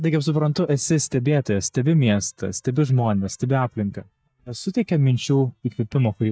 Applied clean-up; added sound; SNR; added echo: neural mask model DeepFilterNet 3.